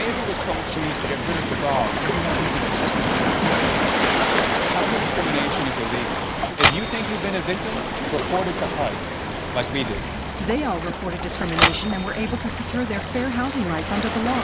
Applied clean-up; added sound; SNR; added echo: none; Waves, surf + Typewriter; -3 dB; none.